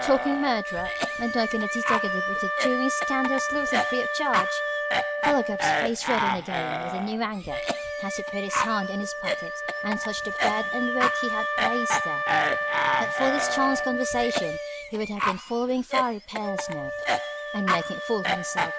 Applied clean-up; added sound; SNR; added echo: none; Cough + Wind instrument, woodwind instrument; -2 dB; none.